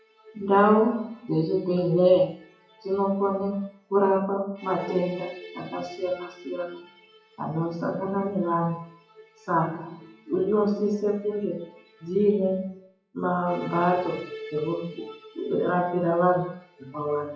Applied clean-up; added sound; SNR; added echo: classical method WPE with log-MMSE.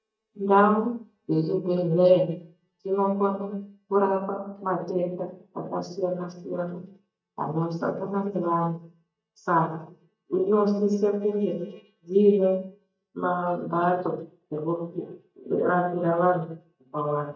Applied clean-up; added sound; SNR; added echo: neural mask model DeepFilterNet 3.